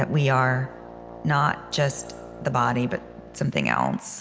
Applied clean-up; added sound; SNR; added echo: none; Brass instrument; 17 dB; none.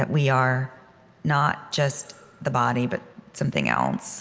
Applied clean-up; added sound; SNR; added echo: none; none; none; none.